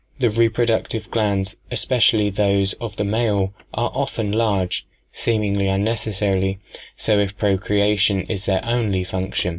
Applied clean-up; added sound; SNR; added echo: none; none; none; none.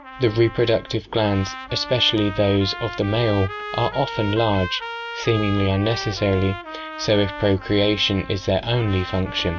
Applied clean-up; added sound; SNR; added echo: none; Trumpet; 12 dB; none.